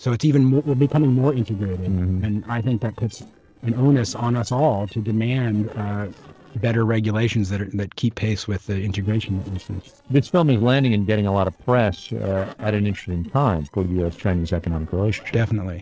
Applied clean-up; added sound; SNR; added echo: neural separator model SepFormer DNS4.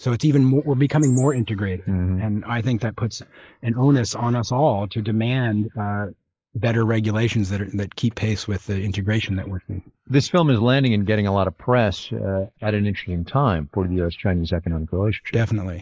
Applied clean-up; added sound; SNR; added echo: neural mask model Resemble Enhance denoiser.